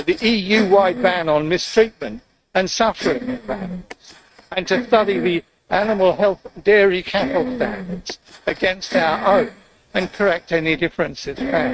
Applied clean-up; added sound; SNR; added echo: neural mask model RNNoise.